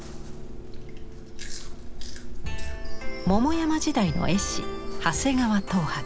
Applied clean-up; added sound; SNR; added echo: none; Chewing, mastication; 2 dB; none.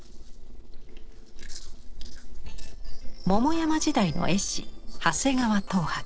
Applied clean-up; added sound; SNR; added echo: neural separator model SepFormer DNS4.